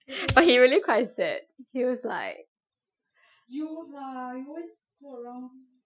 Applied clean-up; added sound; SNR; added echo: classical method Wiener filter.